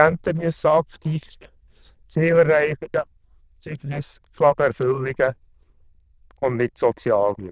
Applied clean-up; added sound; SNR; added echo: neural diffusion model UNIVERSE++.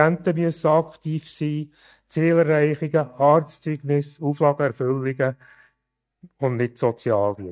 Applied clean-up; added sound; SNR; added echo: neural mask model DeepFilterNet 3.